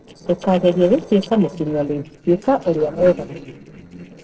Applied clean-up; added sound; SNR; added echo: neural separator model SepFormer DNS4.